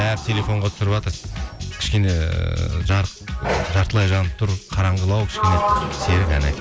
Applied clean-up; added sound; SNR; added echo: none; Sliding door; 8 dB; none.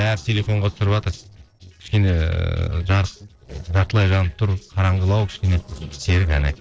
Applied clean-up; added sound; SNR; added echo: neural separator model SepFormer DNS4.